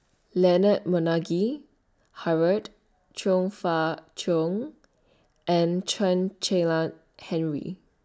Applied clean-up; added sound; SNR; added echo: none; none; none; none.